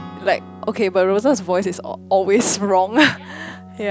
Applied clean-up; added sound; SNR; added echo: none; Keyboard (musical) + Acoustic guitar / Strum; 19 dB; none.